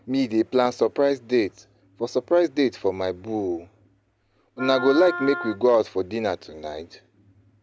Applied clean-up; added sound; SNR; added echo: none; Wind instrument, woodwind instrument; 10 dB; none.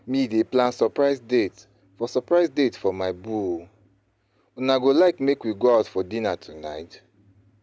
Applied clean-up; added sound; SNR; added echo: none; none; none; none.